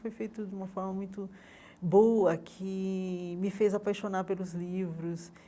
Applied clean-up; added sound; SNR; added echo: none; none; none; none.